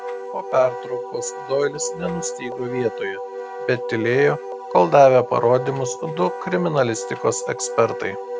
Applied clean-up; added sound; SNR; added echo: none; Wind instrument, woodwind instrument; 9 dB; none.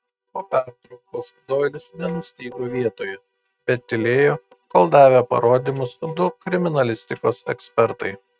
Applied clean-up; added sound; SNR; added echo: neural mask model RNNoise.